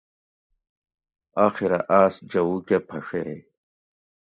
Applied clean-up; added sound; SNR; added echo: neural mask model Resemble Enhance denoiser.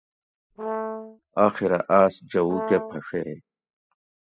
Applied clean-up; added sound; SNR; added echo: classical method spectral subtraction.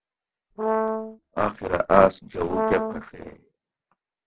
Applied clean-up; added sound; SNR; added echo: neural separator model SepFormer DNS4.